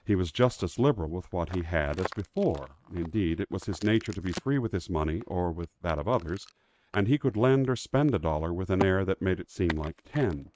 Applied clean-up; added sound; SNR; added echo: neural mask model RNNoise.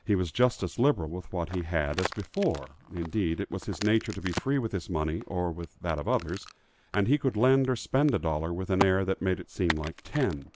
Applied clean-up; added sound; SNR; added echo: none; Crack; 13 dB; none.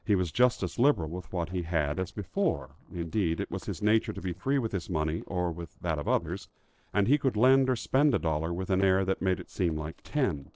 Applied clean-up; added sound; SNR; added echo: neural separator model SepFormer DNS4.